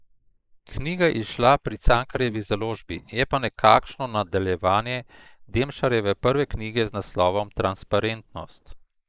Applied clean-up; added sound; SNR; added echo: neural mask model Resemble Enhance denoiser.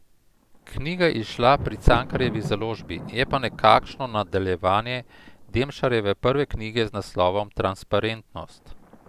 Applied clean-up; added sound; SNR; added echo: none; Thunder; 15 dB; none.